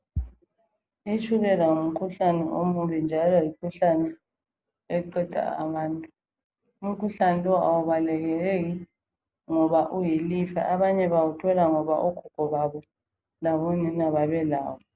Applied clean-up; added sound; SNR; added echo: none; none; none; none.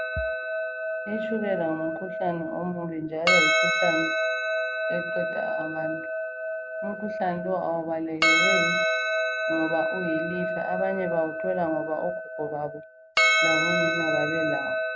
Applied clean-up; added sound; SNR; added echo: none; Percussion; -4 dB; none.